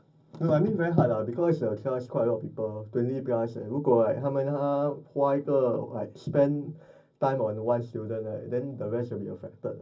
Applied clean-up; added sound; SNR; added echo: none; none; none; reverberation time 0.4 s.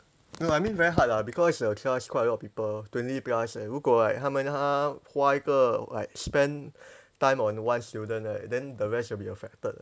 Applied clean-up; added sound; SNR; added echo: none; none; none; none.